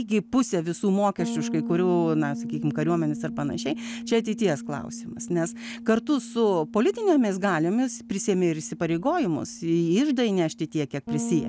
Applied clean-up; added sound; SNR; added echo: none; Bass guitar; 11 dB; none.